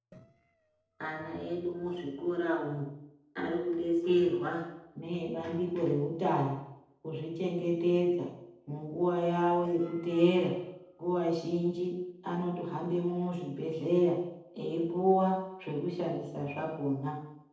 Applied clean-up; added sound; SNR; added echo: neural separator model SepFormer DNS4.